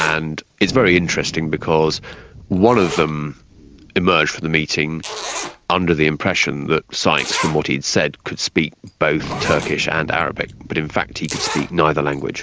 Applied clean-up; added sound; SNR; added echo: none; Zipper (clothing) + Thunder; 12 dB; none.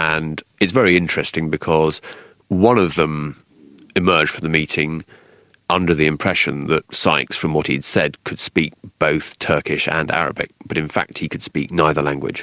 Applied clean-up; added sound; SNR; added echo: none; none; none; none.